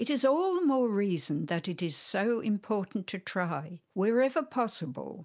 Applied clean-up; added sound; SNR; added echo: none; none; none; none.